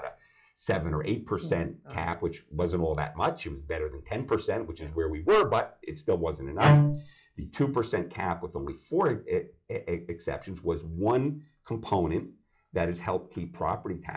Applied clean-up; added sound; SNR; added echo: classical method log-MMSE.